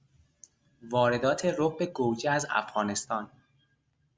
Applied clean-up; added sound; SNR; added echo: none; none; none; none.